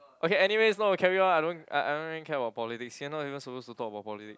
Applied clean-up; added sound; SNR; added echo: none; none; none; none.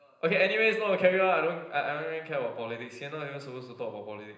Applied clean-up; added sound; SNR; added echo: none; none; none; reverberation time 0.9 s.